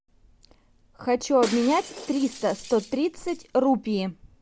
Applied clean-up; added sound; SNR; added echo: none; Shatter; 14 dB; none.